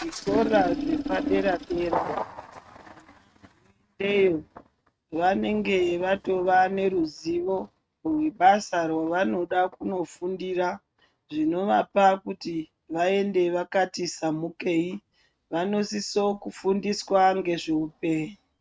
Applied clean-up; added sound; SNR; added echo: neural mask model RNNoise.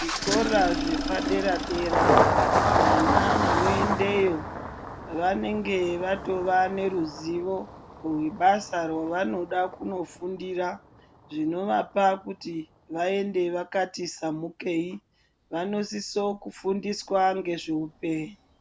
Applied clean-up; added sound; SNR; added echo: none; Engine starting; 2 dB; none.